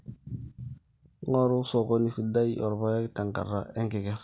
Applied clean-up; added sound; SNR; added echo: none; none; none; none.